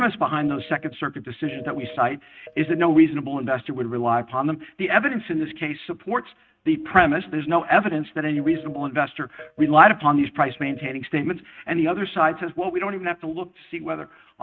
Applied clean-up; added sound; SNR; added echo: neural mask model RNNoise.